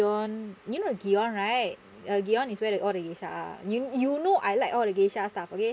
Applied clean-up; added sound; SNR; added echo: none; none; none; none.